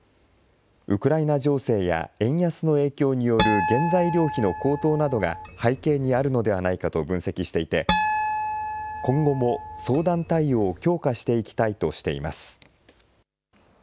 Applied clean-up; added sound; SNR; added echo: none; Harp; 4 dB; none.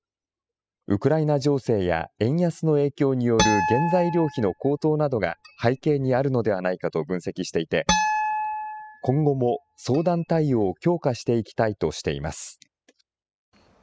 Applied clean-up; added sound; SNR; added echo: classical method spectral subtraction.